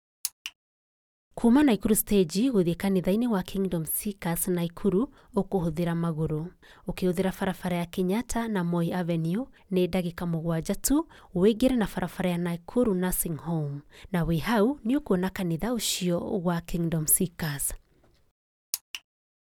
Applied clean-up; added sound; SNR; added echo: none; none; none; none.